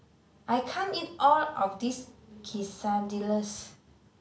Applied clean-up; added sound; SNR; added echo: none; none; none; none.